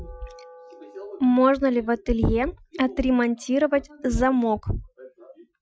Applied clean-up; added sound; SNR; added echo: classical method Wiener filter.